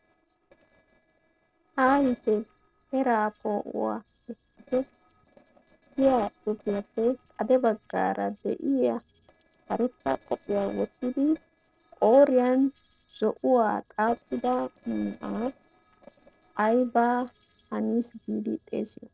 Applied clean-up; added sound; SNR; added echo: neural separator model SepFormer DNS4.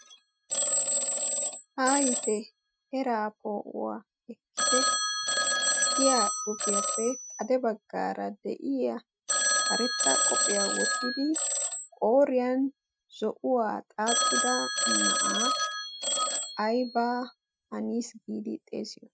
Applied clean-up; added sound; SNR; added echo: classical method Wiener filter.